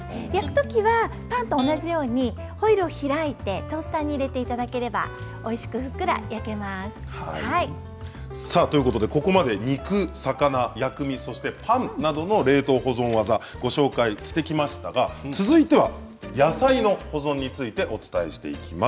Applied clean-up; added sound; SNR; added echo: none; Electric guitar; 14 dB; none.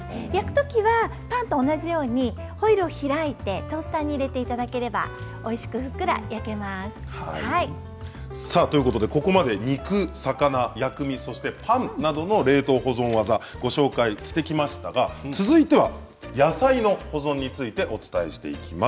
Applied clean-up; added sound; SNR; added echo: none; none; none; none.